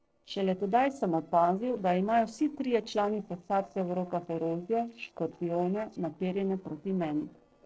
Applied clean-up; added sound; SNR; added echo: neural separator model SepFormer DNS4.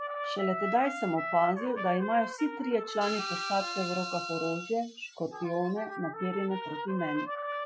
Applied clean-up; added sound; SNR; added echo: classical method Wiener filter.